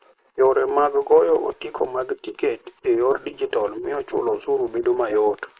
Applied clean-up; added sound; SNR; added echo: neural mask model Resemble Enhance denoiser.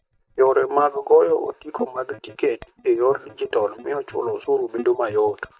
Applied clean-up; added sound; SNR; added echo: neural mask model DeepFilterNet 3.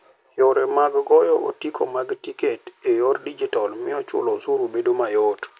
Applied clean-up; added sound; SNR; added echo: none; none; none; none.